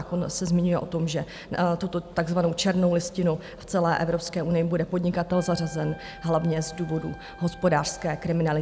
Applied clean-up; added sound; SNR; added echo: none; Trumpet; 19 dB; none.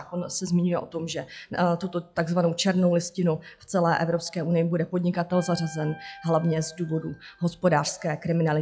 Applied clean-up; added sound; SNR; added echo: classical method log-MMSE.